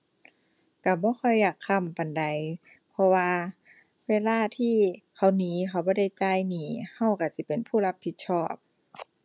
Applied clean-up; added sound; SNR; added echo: none; none; none; none.